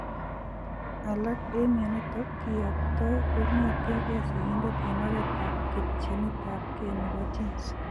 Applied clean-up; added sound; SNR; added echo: none; Aircraft; -2 dB; none.